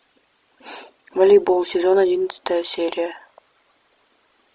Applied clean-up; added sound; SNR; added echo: none; none; none; none.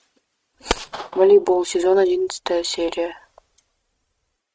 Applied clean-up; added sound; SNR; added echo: neural mask model RNNoise.